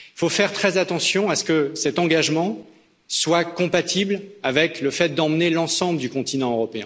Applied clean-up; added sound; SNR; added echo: none; none; none; none.